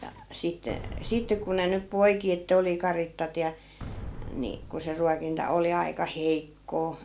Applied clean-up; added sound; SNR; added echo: none; Boom; 14 dB; none.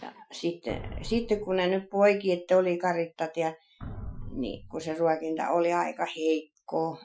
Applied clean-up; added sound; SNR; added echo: classical method Wiener filter.